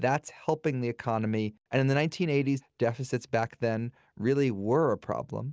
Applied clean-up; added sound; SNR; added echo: none; none; none; none.